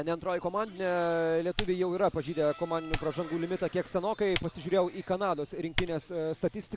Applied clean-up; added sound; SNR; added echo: none; Typing; 11 dB; none.